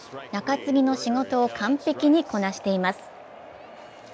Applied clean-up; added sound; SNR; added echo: none; none; none; none.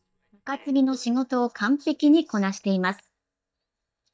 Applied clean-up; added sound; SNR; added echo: neural mask model DeepFilterNet 3.